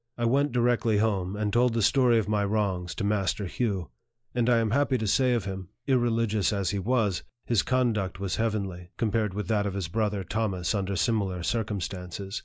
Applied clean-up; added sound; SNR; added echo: neural mask model Resemble Enhance denoiser.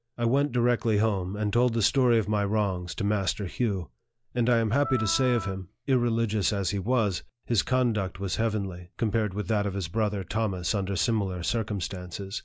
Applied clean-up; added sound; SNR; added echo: none; Wind instrument, woodwind instrument; 13 dB; none.